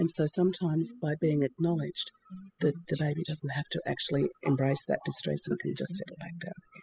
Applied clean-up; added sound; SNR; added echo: classical method spectral subtraction.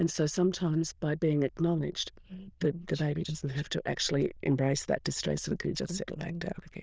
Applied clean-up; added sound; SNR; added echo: neural diffusion model UNIVERSE++.